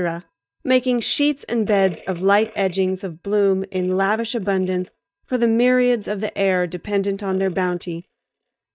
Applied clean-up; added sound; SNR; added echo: neural mask model DeepFilterNet 3.